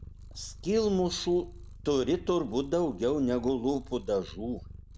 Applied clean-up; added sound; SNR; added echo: none; Purr; 16 dB; none.